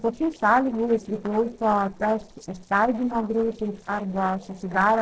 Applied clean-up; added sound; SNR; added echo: neural separator model SepFormer DNS4.